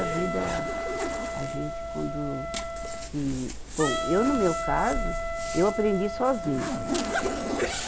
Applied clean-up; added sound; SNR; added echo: none; Wind instrument, woodwind instrument + Zipper (clothing); 1 dB; none.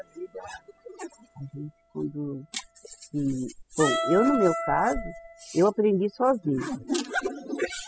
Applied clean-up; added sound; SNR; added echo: classical method spectral subtraction.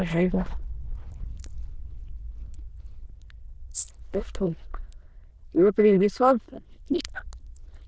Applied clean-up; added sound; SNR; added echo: neural diffusion model UNIVERSE++.